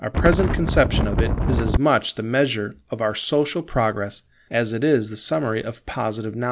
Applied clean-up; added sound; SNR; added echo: none; Wind; -2 dB; none.